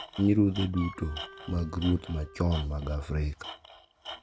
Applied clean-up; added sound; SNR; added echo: none; Wind instrument, woodwind instrument + Tools; 15 dB; none.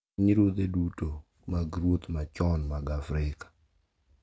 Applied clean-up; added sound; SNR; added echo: none; none; none; none.